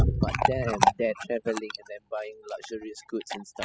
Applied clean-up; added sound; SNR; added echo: classical method spectral subtraction.